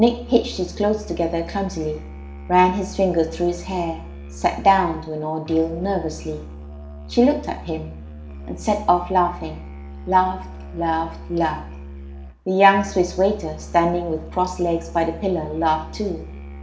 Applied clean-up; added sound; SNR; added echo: none; Musical instrument; 13 dB; reverberation time 0.6 s.